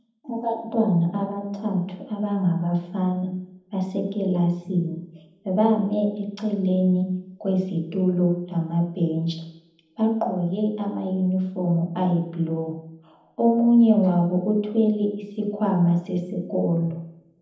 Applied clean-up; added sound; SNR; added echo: none; none; none; reverberation time 0.8 s.